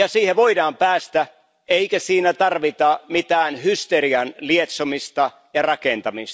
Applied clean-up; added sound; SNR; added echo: none; none; none; none.